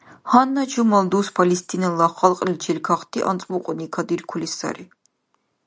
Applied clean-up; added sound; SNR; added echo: none; none; none; none.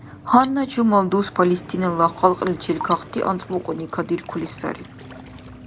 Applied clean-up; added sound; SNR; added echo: none; Waves, surf + Drip; 16 dB; none.